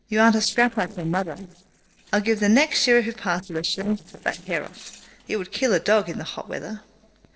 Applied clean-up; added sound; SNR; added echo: neural separator model SepFormer DNS4.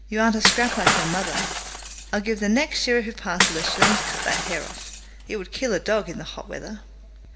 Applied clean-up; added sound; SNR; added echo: none; Shatter / Crushing; -1 dB; reverberation time 1.3 s.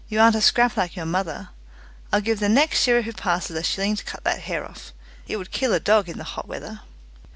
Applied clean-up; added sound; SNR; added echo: none; none; none; none.